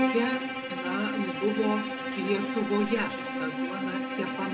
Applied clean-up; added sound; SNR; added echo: none; Bowed string instrument; 1 dB; reverberation time 0.3 s.